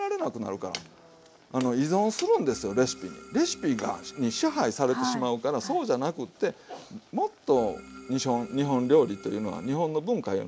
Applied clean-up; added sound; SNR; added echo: none; Organ; 18 dB; none.